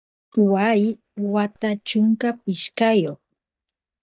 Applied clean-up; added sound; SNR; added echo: neural mask model DeepFilterNet 3.